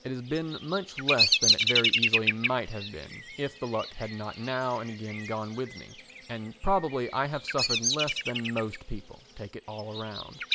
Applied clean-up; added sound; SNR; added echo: none; Bird vocalization, bird call, bird song; -1 dB; none.